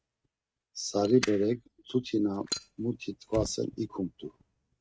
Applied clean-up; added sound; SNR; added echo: neural mask model RNNoise.